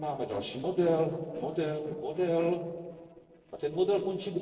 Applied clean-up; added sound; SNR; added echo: neural separator model SepFormer DNS4.